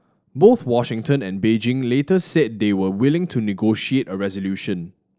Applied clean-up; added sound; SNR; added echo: neural separator model SepFormer DNS4.